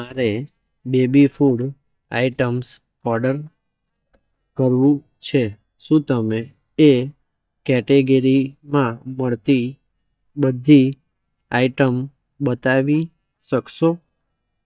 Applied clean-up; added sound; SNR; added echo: neural mask model DeepFilterNet 3.